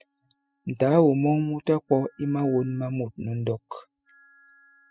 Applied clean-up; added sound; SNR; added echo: classical method spectral subtraction.